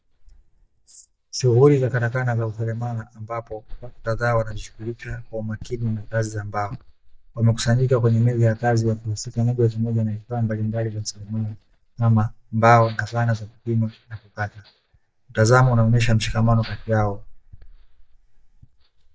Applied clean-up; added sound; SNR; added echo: neural mask model DeepFilterNet 3.